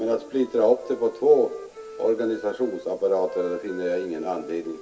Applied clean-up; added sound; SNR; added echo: none; Wind instrument, woodwind instrument; 17 dB; reverberation time 0.2 s.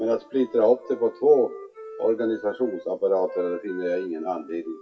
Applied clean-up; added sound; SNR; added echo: classical method WPE with log-MMSE.